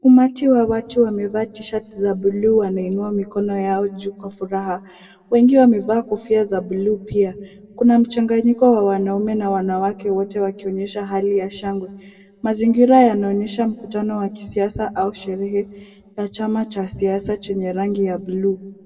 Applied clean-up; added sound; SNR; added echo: none; none; none; reverberation time 1.6 s.